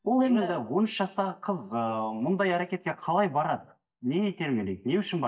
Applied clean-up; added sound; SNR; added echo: neural mask model DeepFilterNet 3.